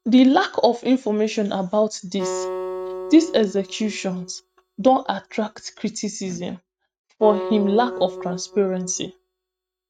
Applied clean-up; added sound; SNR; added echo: neural mask model RNNoise.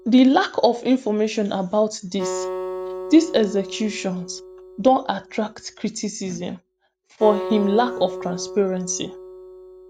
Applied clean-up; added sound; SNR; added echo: none; Acoustic guitar; 12 dB; none.